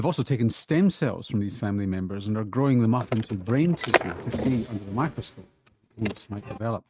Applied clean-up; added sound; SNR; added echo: neural mask model RNNoise.